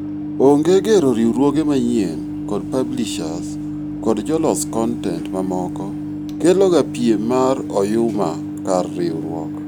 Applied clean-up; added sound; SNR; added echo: none; Microwave oven; 7 dB; none.